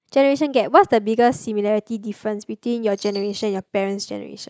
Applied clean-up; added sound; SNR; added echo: neural mask model DeepFilterNet 3.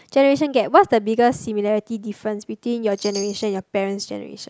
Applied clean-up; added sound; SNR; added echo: none; Chime; 18 dB; none.